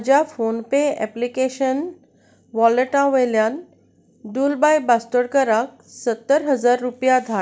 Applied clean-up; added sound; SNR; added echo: none; none; none; none.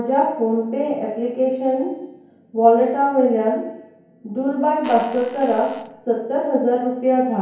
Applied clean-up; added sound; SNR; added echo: none; Fart; 17 dB; reverberation time 1.0 s.